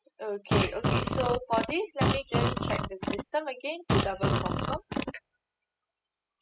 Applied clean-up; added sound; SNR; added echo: classical method spectral subtraction.